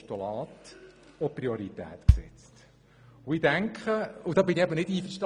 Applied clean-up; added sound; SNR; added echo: none; Bass drum; -1 dB; none.